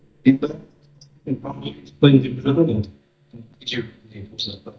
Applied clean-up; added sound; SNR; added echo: neural mask model DeepFilterNet 3.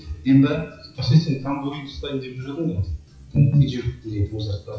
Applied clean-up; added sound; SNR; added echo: classical method WPE with log-MMSE.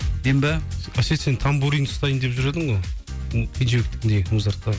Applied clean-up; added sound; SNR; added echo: none; none; none; none.